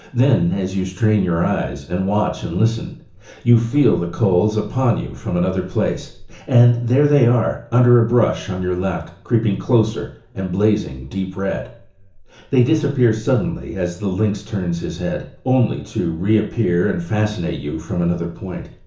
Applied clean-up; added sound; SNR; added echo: none; none; none; reverberation time 0.7 s.